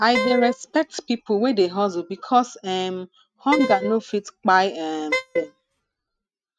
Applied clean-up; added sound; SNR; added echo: neural mask model RNNoise.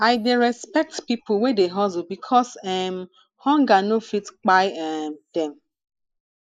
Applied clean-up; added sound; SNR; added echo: neural mask model Resemble Enhance denoiser.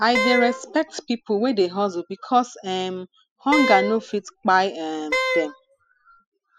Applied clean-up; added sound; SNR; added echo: classical method spectral subtraction.